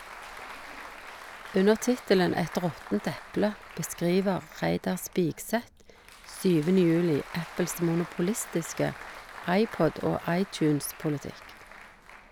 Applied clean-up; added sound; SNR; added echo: none; Applause; 16 dB; none.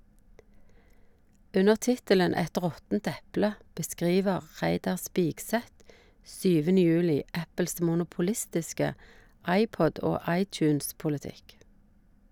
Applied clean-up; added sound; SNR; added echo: none; none; none; none.